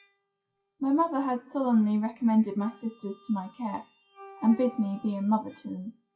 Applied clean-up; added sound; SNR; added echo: classical method WPE with log-MMSE.